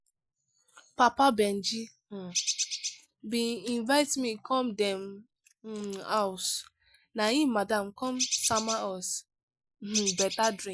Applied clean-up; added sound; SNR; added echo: neural mask model Resemble Enhance denoiser.